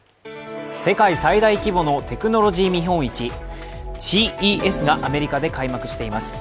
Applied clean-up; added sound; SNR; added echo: none; none; none; none.